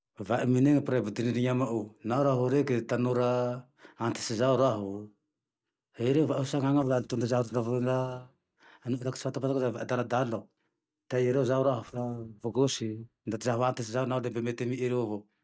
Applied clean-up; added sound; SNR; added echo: neural mask model DeepFilterNet 3.